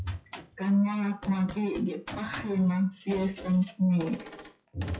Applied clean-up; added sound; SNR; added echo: classical method WPE with log-MMSE.